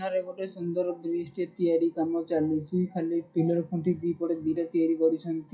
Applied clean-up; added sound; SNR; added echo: classical method WPE with log-MMSE.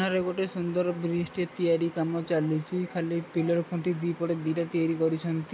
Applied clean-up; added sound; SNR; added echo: none; none; none; none.